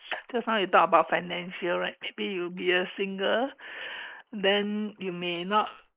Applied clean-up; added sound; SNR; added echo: neural mask model Resemble Enhance denoiser.